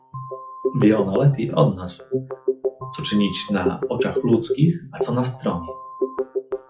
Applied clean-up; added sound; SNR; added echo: classical method WPE with log-MMSE.